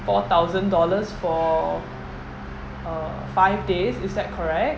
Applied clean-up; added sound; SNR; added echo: none; none; none; none.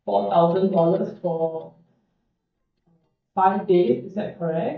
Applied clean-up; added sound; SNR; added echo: neural mask model DeepFilterNet 3.